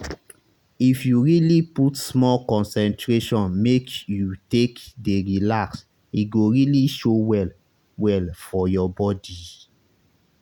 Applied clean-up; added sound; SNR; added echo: none; none; none; none.